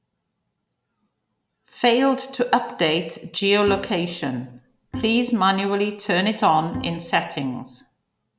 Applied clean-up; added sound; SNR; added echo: none; Bowed string instrument; 14 dB; none.